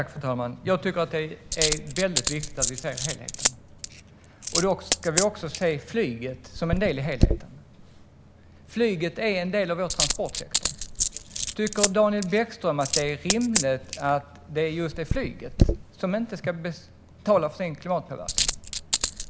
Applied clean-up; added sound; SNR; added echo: none; Coin (dropping); 2 dB; none.